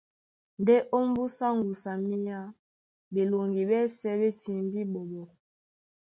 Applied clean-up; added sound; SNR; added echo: none; none; none; none.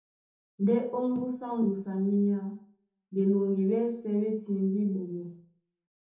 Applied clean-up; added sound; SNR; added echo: none; none; none; reverberation time 0.6 s.